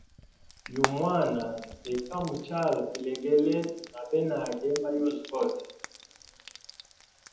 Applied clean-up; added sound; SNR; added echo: none; Frying (food); 11 dB; reverberation time 0.7 s.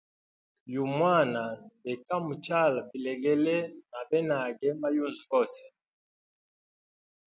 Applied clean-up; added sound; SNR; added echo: none; none; none; none.